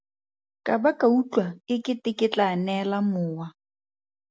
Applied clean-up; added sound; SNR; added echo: none; none; none; none.